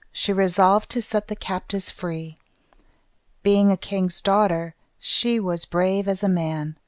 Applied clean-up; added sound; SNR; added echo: none; none; none; none.